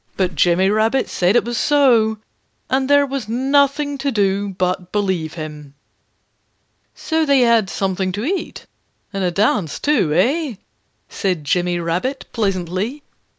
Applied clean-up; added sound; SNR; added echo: none; Whoosh, swoosh, swish; 14 dB; none.